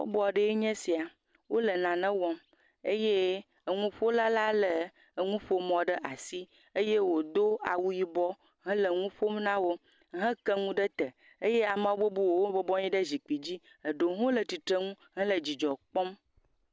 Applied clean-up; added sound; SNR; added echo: none; none; none; none.